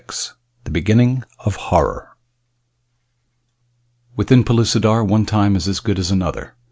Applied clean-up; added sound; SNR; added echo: none; none; none; none.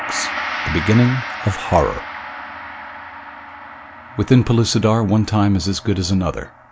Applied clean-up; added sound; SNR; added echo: none; Gong; 11 dB; none.